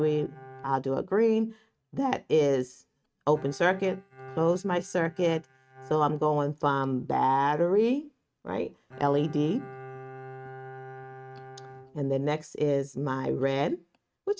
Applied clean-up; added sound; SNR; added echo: neural mask model RNNoise.